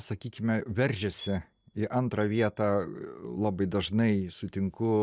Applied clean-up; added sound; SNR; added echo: neural mask model DeepFilterNet 3.